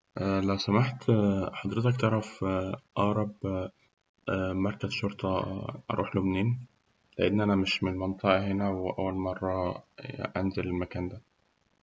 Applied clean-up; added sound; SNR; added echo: none; none; none; none.